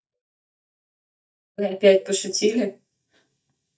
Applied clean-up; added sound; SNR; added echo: neural mask model DeepFilterNet 3.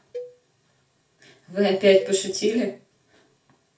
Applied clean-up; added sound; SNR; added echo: none; Cowbell; 19 dB; reverberation time 0.3 s.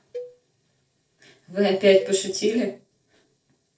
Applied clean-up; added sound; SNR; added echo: neural separator model SepFormer DNS4.